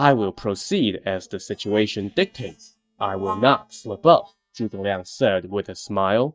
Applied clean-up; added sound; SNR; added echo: neural mask model DeepFilterNet 3.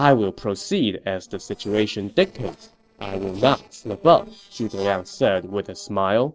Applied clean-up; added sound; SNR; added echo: neural separator model SepFormer DNS4.